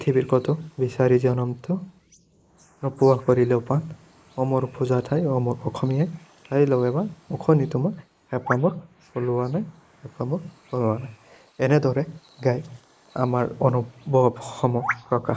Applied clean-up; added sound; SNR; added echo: neural mask model Resemble Enhance denoiser.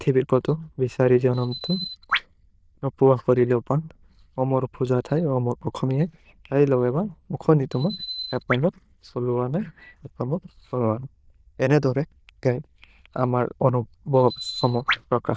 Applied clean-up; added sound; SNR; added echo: neural diffusion model UNIVERSE++.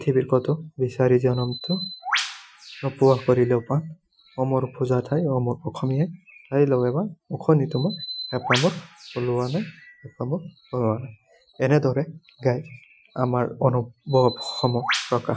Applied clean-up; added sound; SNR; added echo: classical method Wiener filter.